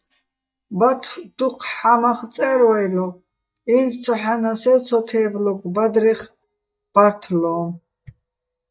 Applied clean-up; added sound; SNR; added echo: neural mask model DeepFilterNet 3.